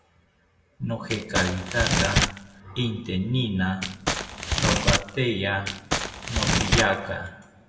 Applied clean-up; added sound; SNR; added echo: none; Crumpling, crinkling; -3 dB; reverberation time 1.1 s.